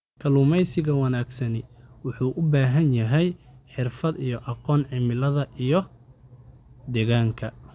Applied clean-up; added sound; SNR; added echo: none; none; none; none.